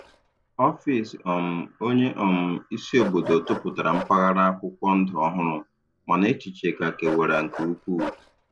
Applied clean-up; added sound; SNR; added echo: none; Bark; 15 dB; none.